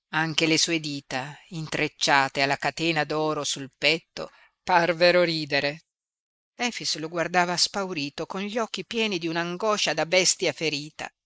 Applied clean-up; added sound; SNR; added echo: neural mask model Resemble Enhance denoiser.